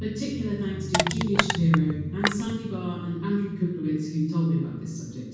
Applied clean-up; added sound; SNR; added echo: none; Crushing; 2 dB; reverberation time 1.2 s.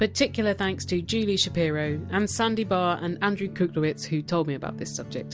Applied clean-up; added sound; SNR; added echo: none; none; none; none.